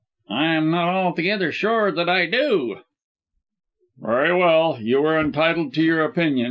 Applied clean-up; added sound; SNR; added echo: neural mask model Resemble Enhance denoiser.